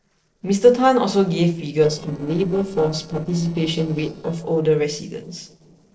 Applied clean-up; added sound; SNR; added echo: neural separator model SepFormer DNS4.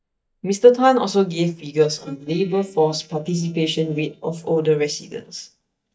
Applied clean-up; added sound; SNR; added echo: neural mask model DeepFilterNet 3.